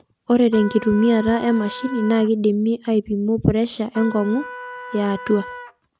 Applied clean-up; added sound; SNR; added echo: none; Trumpet; 15 dB; none.